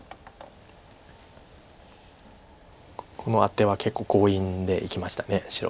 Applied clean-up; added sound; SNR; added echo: none; none; none; none.